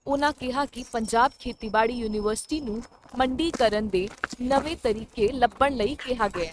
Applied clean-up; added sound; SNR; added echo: neural mask model RNNoise.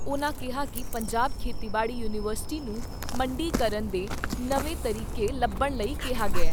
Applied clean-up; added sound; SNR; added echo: none; Dog; -4 dB; none.